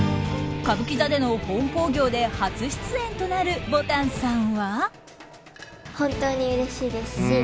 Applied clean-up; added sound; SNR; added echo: none; Strum; 10 dB; none.